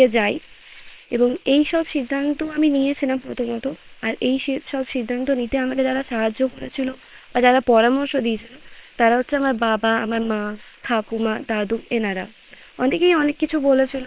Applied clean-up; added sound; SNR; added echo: neural separator model SepFormer WHAM!.